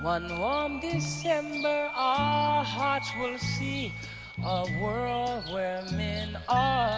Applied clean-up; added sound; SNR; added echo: none; Bird vocalization, bird call, bird song; 19 dB; none.